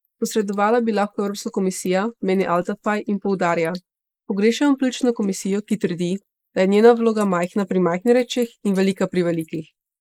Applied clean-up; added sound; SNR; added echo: neural mask model Resemble Enhance denoiser.